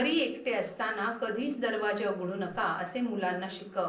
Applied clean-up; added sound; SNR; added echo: neural separator model SepFormer DNS4.